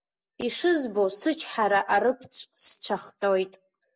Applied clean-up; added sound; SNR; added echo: none; none; none; none.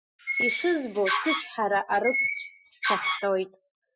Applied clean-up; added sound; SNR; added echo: classical method Wiener filter.